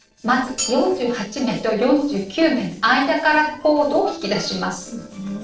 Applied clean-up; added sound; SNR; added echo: neural separator model SepFormer DNS4.